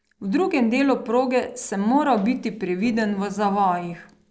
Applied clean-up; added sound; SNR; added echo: neural separator model SepFormer DNS4.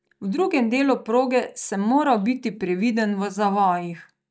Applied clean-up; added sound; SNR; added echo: neural mask model DeepFilterNet 3.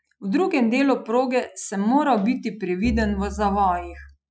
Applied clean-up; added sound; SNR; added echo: classical method Wiener filter.